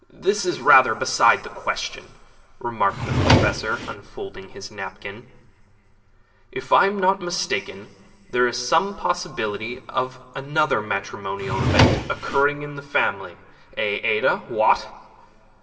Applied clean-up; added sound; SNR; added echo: none; Drawer open or close; -3 dB; reverberation time 2.8 s.